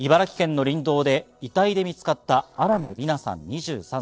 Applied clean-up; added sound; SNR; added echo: neural separator model SepFormer DNS4.